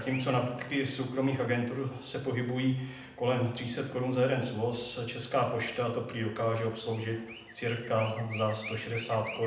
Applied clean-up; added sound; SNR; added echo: none; Chirp, tweet; 18 dB; reverberation time 0.7 s.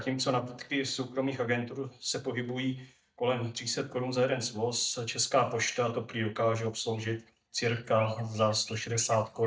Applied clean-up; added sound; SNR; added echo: neural mask model DeepFilterNet 3.